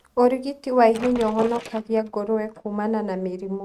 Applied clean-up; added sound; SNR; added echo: neural mask model RNNoise.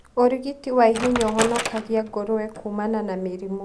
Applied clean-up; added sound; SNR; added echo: none; Wood; 10 dB; none.